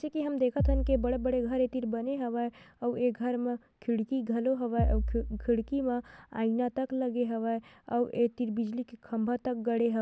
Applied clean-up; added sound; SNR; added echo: none; Bass drum; 2 dB; none.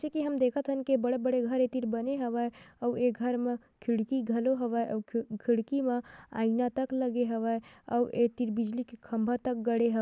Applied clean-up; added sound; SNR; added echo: neural mask model Resemble Enhance denoiser.